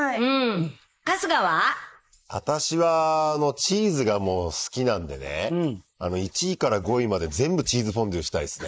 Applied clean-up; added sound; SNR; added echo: neural mask model Resemble Enhance denoiser.